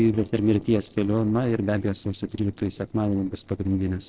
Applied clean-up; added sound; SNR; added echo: neural separator model SepFormer DNS4.